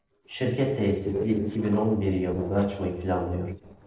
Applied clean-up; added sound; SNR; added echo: neural separator model SepFormer DNS4.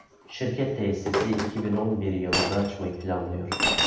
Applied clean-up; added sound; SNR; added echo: none; Chink, clink; 2 dB; reverberation time 0.8 s.